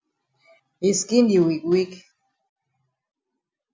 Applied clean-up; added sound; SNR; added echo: none; none; none; none.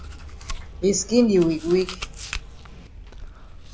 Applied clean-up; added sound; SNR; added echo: none; Chewing, mastication; 12 dB; none.